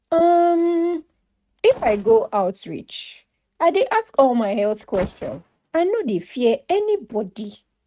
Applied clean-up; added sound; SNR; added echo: neural mask model RNNoise.